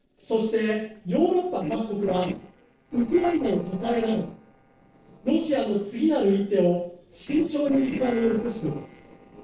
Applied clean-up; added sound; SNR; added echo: neural separator model SepFormer DNS4.